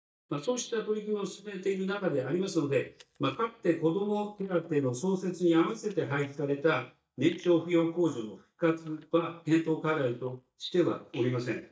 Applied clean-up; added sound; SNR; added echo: neural mask model DeepFilterNet 3.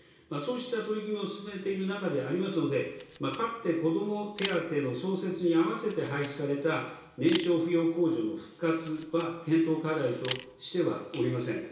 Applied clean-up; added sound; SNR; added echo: none; Camera; 15 dB; reverberation time 0.6 s.